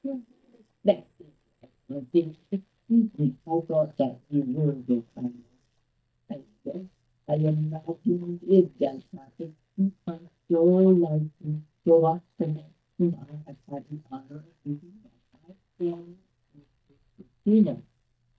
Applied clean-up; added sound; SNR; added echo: neural mask model DeepFilterNet 3.